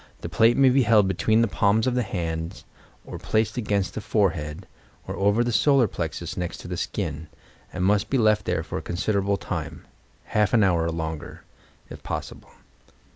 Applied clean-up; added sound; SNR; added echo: none; none; none; none.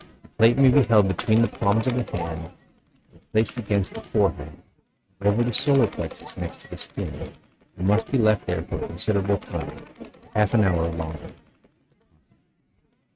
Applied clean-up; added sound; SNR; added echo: neural mask model RNNoise.